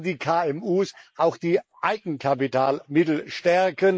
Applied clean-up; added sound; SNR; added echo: neural mask model Resemble Enhance denoiser.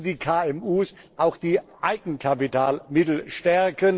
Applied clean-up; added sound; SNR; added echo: neural separator model SepFormer DNS4.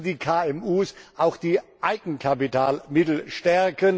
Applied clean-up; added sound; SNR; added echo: none; none; none; none.